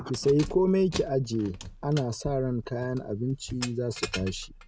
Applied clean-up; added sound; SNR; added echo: none; Keys jangling; 13 dB; none.